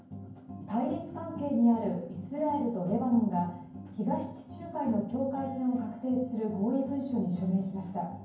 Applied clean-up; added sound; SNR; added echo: none; none; none; reverberation time 0.9 s.